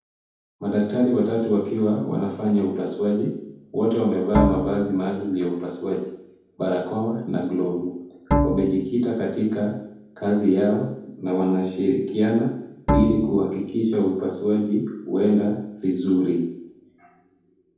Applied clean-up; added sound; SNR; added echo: none; Bowed string instrument; 2 dB; reverberation time 0.9 s.